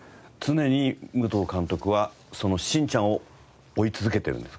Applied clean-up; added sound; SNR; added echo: none; none; none; none.